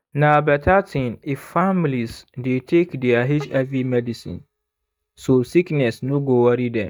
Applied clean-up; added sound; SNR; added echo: neural mask model DeepFilterNet 3.